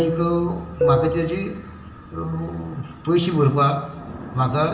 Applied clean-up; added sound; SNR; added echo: none; Fixed-wing aircraft, airplane; 6 dB; reverberation time 0.9 s.